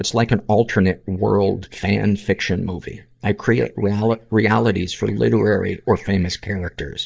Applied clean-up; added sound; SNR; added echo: neural mask model DeepFilterNet 3.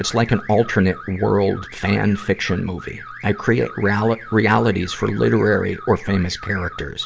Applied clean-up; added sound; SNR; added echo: none; Alarm / Car; 17 dB; none.